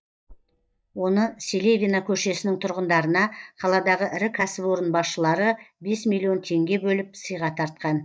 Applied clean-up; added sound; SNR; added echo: neural mask model DeepFilterNet 3.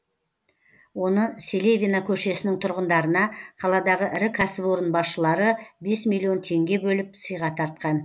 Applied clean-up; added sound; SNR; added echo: none; none; none; none.